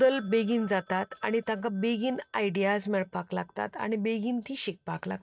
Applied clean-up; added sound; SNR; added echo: neural mask model RNNoise.